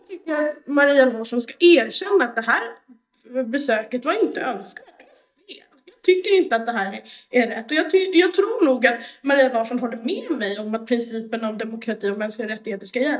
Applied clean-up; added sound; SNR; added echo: neural mask model DeepFilterNet 3.